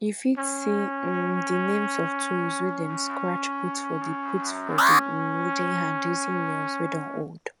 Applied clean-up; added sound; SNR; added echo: none; Trumpet + Alarm; -2 dB; none.